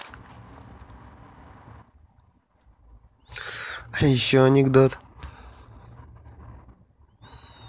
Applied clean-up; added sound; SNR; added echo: none; none; none; none.